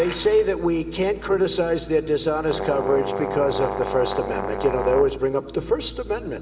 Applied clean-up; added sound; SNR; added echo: none; Brass instrument; 6 dB; reverberation time 1.7 s.